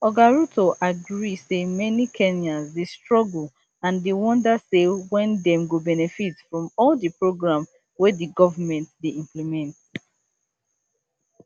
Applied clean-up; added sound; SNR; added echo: none; none; none; none.